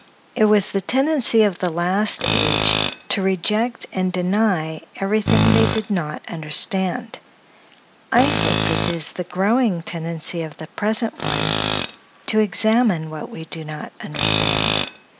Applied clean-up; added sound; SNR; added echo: none; Tools; 3 dB; none.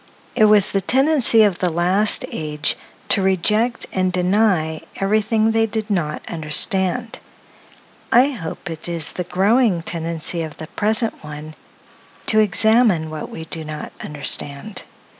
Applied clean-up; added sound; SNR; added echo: none; none; none; none.